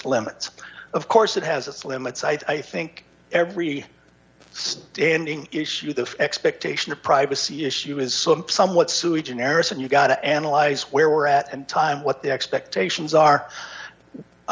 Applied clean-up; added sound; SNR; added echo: none; none; none; none.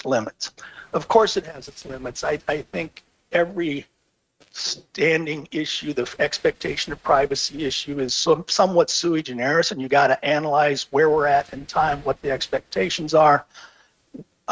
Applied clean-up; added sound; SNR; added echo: neural mask model RNNoise.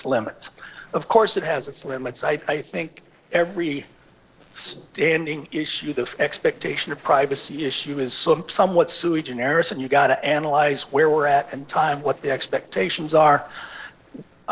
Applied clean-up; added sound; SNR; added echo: neural separator model SepFormer DNS4.